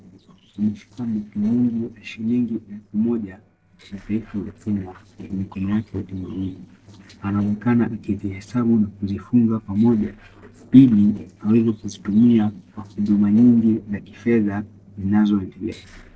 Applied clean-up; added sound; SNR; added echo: neural separator model SepFormer DNS4.